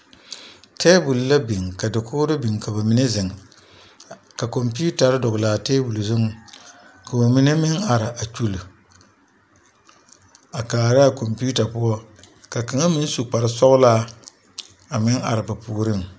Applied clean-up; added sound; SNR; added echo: none; none; none; none.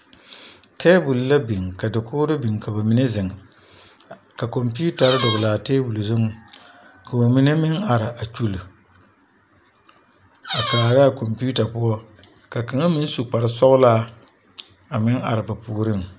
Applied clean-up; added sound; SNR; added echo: none; Squeak; 0 dB; none.